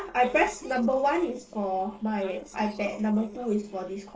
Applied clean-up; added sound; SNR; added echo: neural separator model SepFormer DNS4.